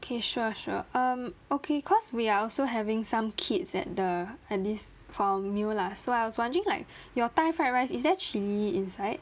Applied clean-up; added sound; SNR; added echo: none; none; none; none.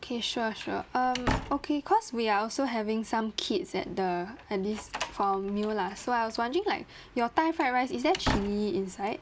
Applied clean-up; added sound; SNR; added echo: none; Slam; 10 dB; none.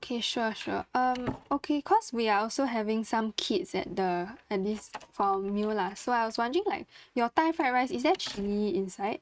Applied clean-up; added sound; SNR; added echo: neural mask model RNNoise.